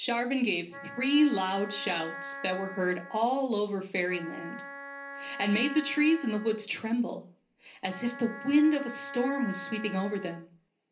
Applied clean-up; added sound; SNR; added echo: none; Wind instrument, woodwind instrument; 13 dB; reverberation time 0.3 s.